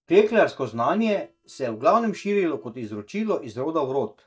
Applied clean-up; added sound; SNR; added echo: neural mask model DeepFilterNet 3.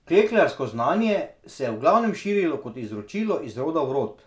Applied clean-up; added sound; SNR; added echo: none; none; none; none.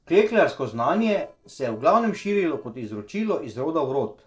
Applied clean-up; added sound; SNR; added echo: neural separator model SepFormer DNS4.